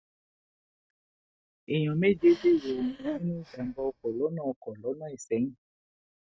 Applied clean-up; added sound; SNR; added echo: neural mask model RNNoise.